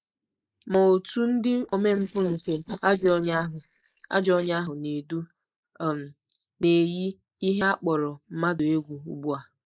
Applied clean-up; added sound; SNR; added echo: neural mask model Resemble Enhance denoiser.